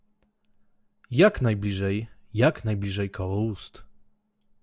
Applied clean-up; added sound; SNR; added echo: none; none; none; none.